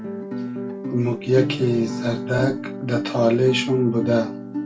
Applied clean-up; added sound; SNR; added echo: none; Guitar; 6 dB; reverberation time 0.2 s.